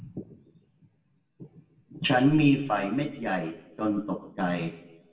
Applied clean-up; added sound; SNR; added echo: none; none; none; reverberation time 0.7 s.